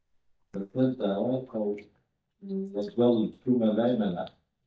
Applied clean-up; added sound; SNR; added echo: neural mask model DeepFilterNet 3.